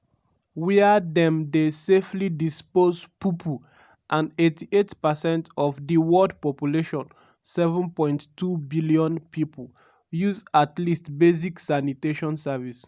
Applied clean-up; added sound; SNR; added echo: none; none; none; none.